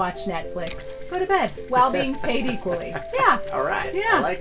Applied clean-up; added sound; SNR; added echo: none; Mechanisms; 18 dB; reverberation time 0.2 s.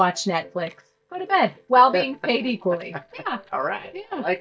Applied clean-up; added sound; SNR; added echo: neural mask model DeepFilterNet 3.